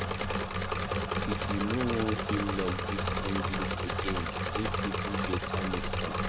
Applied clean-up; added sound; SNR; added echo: none; Engine / Mechanisms; -5 dB; none.